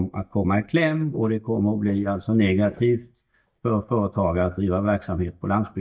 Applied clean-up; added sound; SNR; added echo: neural mask model DeepFilterNet 3.